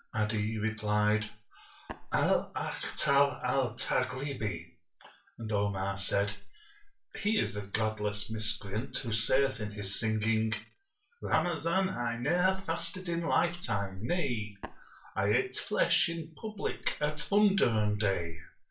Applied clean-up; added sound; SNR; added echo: none; Tap; 14 dB; reverberation time 0.3 s.